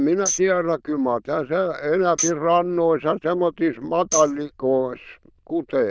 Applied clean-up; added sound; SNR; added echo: neural diffusion model UNIVERSE++.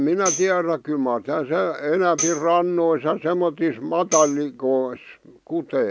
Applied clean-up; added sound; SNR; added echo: none; Tambourine; 11 dB; none.